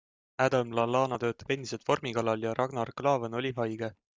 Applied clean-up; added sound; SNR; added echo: neural mask model DeepFilterNet 3.